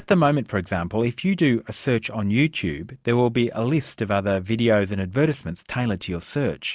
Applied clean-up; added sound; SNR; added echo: none; none; none; none.